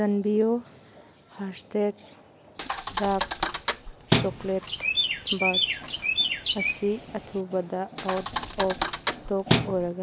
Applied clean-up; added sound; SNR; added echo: none; Chirp, tweet + Thump, thud; -3 dB; none.